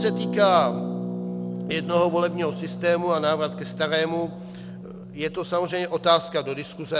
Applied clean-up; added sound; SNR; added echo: none; Harp; 8 dB; none.